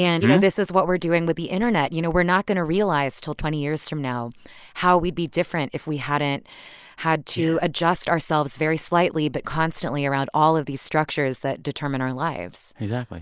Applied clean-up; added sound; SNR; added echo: neural mask model Resemble Enhance denoiser.